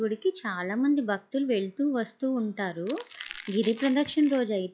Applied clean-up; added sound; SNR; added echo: classical method log-MMSE.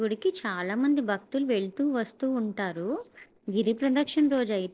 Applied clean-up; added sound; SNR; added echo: neural separator model SepFormer DNS4.